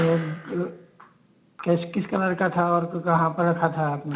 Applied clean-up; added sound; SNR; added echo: none; Explosion; 20 dB; reverberation time 0.6 s.